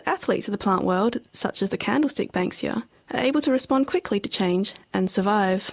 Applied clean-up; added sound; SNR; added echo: none; none; none; none.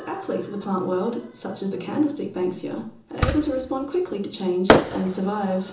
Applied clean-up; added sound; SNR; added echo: none; Fireworks; 2 dB; reverberation time 0.6 s.